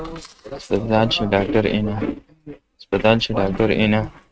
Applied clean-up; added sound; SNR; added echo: neural mask model RNNoise.